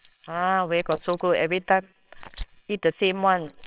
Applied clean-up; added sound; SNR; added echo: neural separator model SepFormer WHAMR!.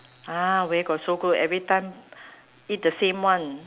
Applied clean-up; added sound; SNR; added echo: none; none; none; none.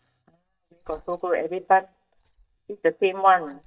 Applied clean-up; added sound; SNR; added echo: neural mask model DeepFilterNet 3.